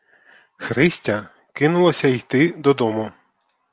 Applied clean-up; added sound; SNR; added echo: none; none; none; none.